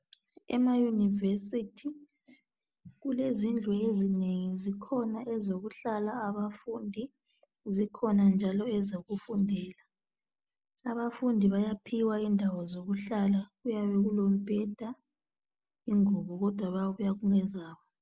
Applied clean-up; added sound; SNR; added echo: none; none; none; none.